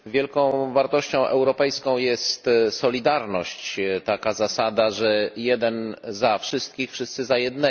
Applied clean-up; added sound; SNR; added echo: none; none; none; none.